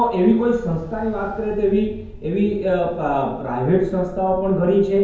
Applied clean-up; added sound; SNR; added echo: none; Ocean; 18 dB; reverberation time 0.9 s.